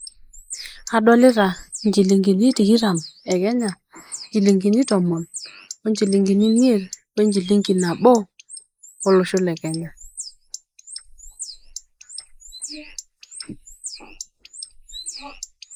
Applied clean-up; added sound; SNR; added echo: neural mask model Resemble Enhance denoiser.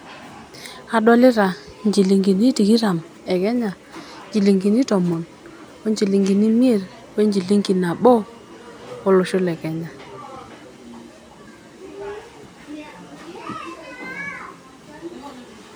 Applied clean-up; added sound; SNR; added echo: none; none; none; none.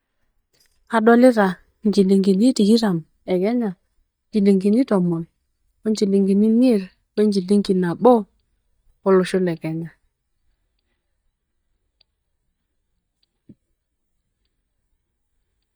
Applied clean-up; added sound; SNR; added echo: neural mask model DeepFilterNet 3.